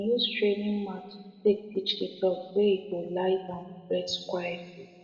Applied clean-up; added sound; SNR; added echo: none; none; none; reverberation time 1.7 s.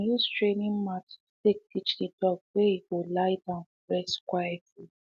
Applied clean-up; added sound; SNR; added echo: none; none; none; none.